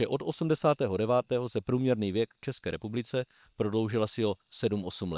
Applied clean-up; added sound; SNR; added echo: neural separator model SepFormer WHAM!.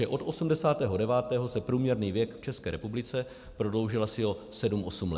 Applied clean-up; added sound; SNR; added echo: none; none; none; none.